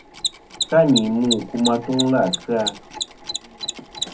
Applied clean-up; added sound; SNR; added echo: none; Mechanisms; 7 dB; reverberation time 0.3 s.